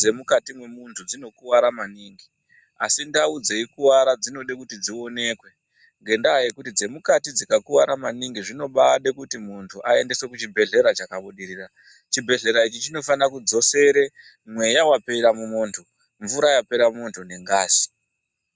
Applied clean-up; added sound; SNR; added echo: none; none; none; none.